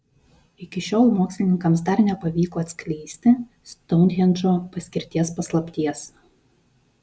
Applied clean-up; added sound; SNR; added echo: none; none; none; none.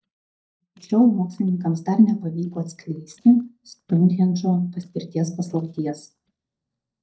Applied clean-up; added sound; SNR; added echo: neural mask model DeepFilterNet 3.